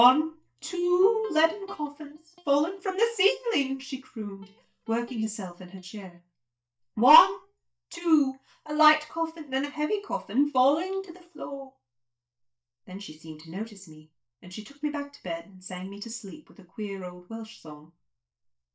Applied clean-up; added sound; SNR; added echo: neural mask model DeepFilterNet 3.